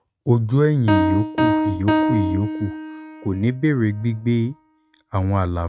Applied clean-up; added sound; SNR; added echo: neural mask model RNNoise.